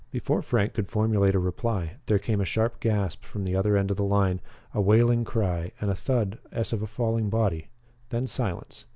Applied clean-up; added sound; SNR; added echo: none; none; none; none.